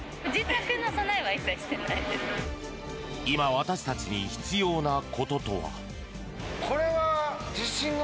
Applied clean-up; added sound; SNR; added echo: none; none; none; none.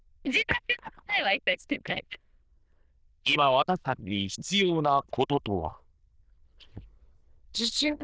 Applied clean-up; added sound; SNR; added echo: neural diffusion model UNIVERSE++.